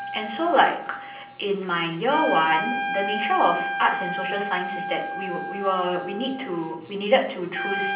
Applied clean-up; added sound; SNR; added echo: none; Trumpet; 6 dB; reverberation time 0.6 s.